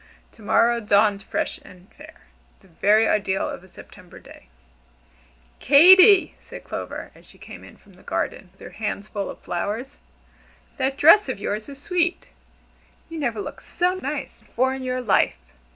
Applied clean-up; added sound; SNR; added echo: none; none; none; none.